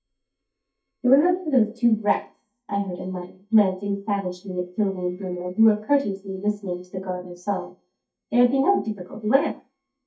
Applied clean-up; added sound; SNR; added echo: neural mask model DeepFilterNet 3.